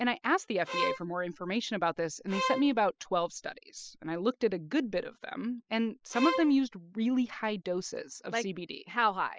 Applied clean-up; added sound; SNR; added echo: classical method spectral subtraction.